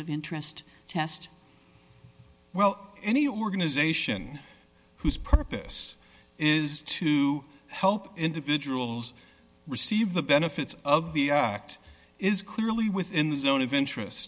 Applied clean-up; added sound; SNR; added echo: none; none; none; none.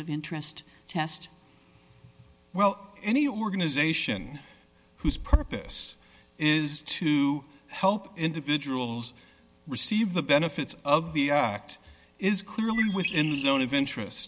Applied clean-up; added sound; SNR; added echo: none; Bird; 8 dB; none.